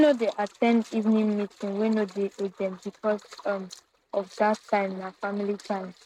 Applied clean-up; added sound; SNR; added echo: neural mask model RNNoise.